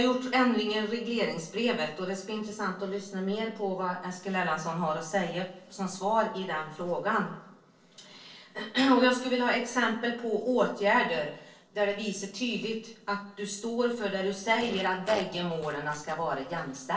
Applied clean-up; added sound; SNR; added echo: neural separator model SepFormer DNS4.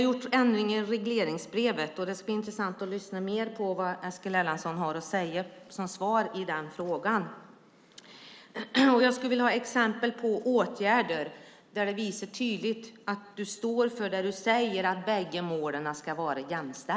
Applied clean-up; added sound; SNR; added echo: none; none; none; none.